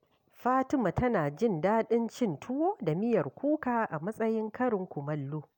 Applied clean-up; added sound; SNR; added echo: none; none; none; none.